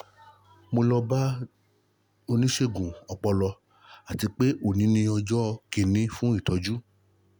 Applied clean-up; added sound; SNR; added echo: none; none; none; none.